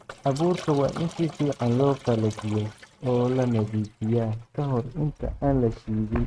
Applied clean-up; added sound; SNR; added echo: neural mask model RNNoise.